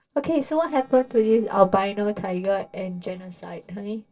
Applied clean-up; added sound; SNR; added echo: neural separator model SepFormer DNS4.